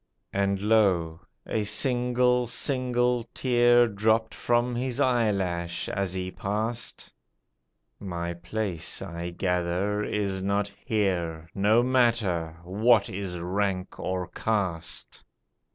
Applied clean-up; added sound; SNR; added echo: none; none; none; none.